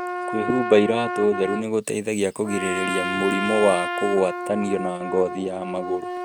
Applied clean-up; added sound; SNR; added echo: neural mask model RNNoise.